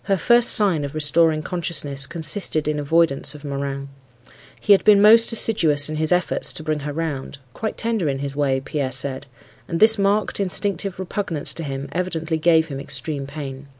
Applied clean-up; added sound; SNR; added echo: none; none; none; none.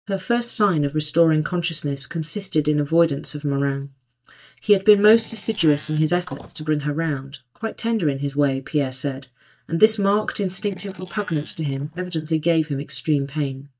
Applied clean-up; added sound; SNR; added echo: neural mask model DeepFilterNet 3.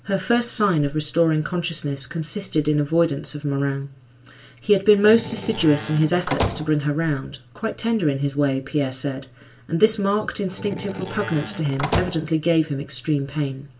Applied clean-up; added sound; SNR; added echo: none; Slam; 7 dB; reverberation time 0.2 s.